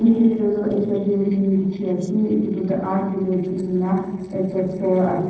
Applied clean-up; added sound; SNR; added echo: neural separator model SepFormer DNS4.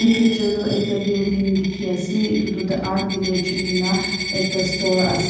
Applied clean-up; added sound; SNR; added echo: none; Coin (dropping); 8 dB; reverberation time 1.2 s.